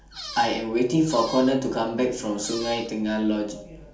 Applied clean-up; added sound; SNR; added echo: none; Squeak; 14 dB; reverberation time 0.4 s.